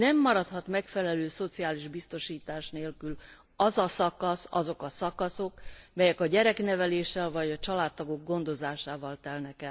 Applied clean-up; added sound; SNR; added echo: none; Wind; 16 dB; none.